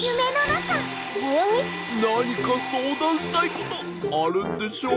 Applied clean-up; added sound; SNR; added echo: none; Domestic sounds, home sounds; 9 dB; none.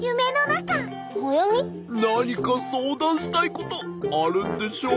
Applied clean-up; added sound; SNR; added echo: none; none; none; none.